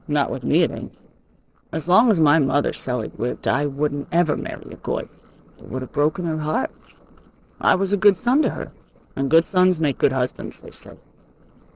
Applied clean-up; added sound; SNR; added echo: neural separator model SepFormer DNS4.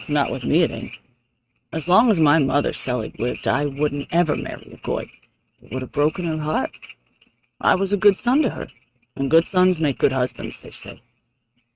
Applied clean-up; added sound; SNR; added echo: neural mask model RNNoise.